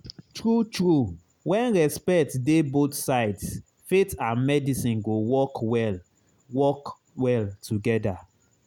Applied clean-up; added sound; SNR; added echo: none; none; none; none.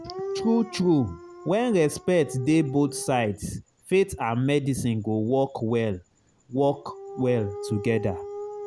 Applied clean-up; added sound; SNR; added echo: none; Dog; 14 dB; none.